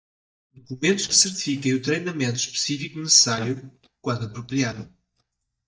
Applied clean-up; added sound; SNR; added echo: neural mask model DeepFilterNet 3.